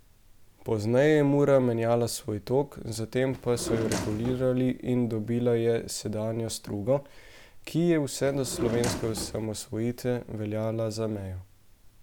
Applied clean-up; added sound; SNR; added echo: none; Drawer open or close; 6 dB; none.